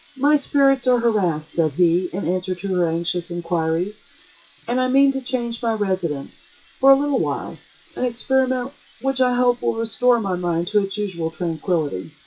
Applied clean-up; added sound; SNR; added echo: classical method WPE with log-MMSE.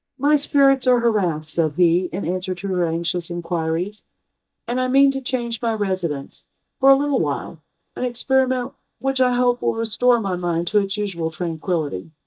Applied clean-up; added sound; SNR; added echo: neural mask model DeepFilterNet 3.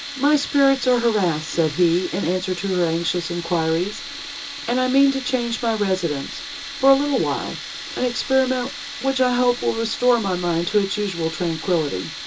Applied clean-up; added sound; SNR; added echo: none; Tools; 12 dB; reverberation time 0.2 s.